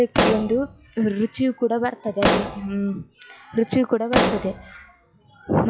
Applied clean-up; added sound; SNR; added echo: classical method log-MMSE.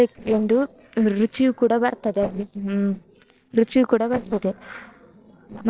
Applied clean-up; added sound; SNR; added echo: neural separator model SepFormer DNS4.